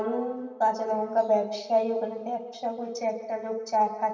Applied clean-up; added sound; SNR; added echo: none; none; none; reverberation time 2.1 s.